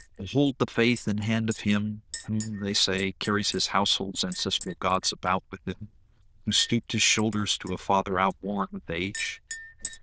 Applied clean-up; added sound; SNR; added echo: neural diffusion model UNIVERSE++.